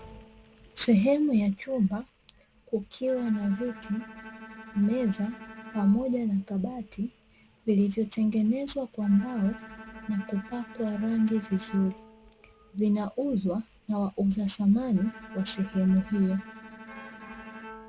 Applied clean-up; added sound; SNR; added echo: none; Bowed string instrument; 19 dB; none.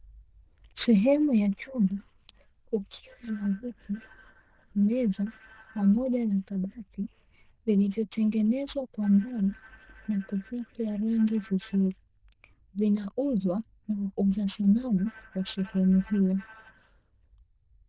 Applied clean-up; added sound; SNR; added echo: neural diffusion model UNIVERSE++.